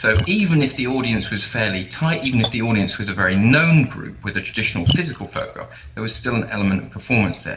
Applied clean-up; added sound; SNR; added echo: none; Splash, splatter; 10 dB; reverberation time 0.6 s.